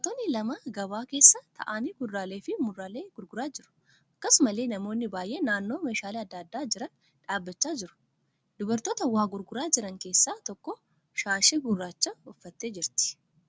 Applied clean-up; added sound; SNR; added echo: none; none; none; none.